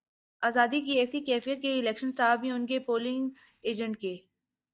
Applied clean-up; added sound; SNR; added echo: neural mask model DeepFilterNet 3.